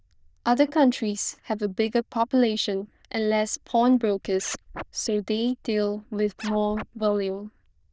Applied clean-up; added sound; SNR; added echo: neural diffusion model UNIVERSE++.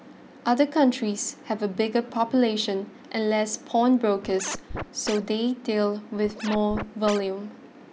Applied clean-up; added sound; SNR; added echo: none; Scratching (performance technique); 11 dB; none.